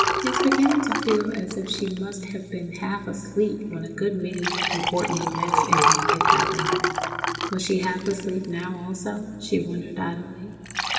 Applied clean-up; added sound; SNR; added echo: none; Liquid; -1 dB; reverberation time 2.6 s.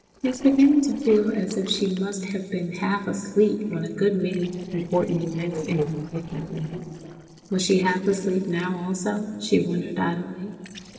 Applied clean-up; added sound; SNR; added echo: neural separator model SepFormer DNS4.